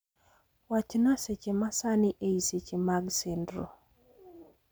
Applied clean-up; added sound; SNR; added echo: none; none; none; none.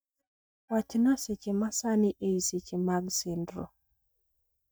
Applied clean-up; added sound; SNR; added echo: neural mask model DeepFilterNet 3.